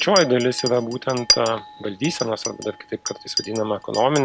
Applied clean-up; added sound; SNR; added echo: none; Chink, clink; 6 dB; none.